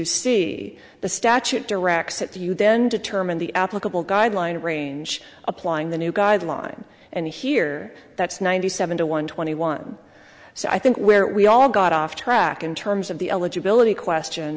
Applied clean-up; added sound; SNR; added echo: none; none; none; none.